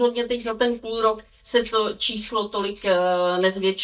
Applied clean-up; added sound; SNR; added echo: neural mask model DeepFilterNet 3.